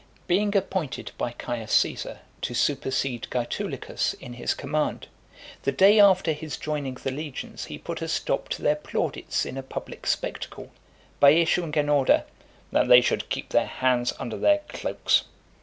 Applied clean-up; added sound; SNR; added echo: none; none; none; none.